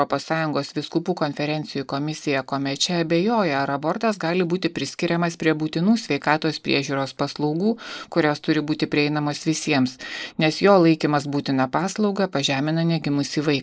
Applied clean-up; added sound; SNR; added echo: neural mask model Resemble Enhance denoiser.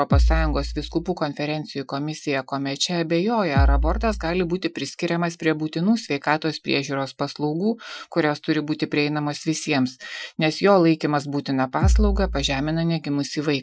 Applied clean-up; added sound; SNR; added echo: classical method Wiener filter.